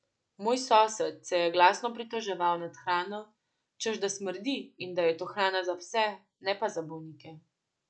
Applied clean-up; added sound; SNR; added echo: none; none; none; none.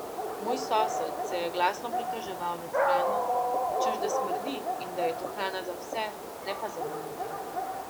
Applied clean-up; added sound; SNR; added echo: none; Dog; -3 dB; none.